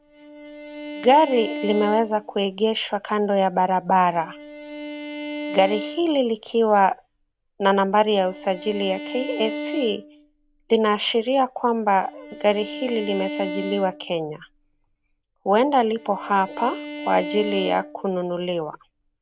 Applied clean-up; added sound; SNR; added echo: none; Bowed string instrument; 12 dB; none.